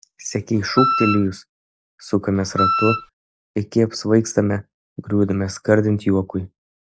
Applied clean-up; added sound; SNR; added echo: none; Wind instrument, woodwind instrument; 0 dB; none.